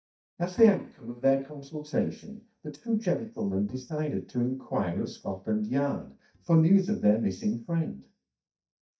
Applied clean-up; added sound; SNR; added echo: neural mask model DeepFilterNet 3.